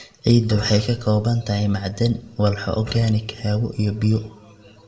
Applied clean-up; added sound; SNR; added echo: none; none; none; reverberation time 0.5 s.